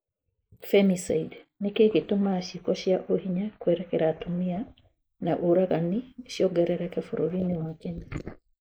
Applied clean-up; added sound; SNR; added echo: neural mask model Resemble Enhance denoiser.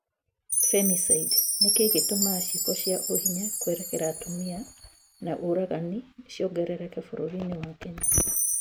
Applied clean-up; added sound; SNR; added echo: none; Chime; -3 dB; none.